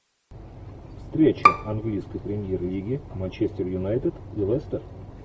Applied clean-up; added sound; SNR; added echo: none; Bowed string instrument; -1 dB; none.